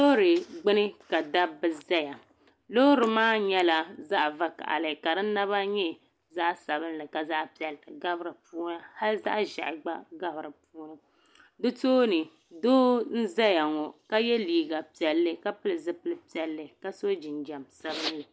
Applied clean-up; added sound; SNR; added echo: none; none; none; none.